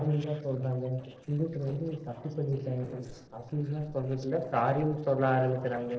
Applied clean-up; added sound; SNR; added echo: neural separator model SepFormer DNS4.